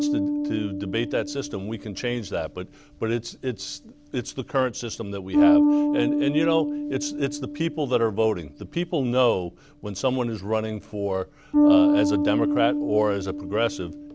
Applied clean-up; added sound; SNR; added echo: none; Bass guitar; -1 dB; none.